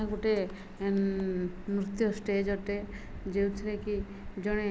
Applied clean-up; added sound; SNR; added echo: none; none; none; none.